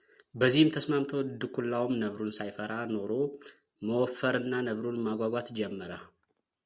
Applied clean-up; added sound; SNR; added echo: none; none; none; none.